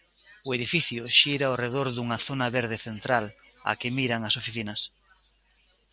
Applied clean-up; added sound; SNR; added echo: none; none; none; none.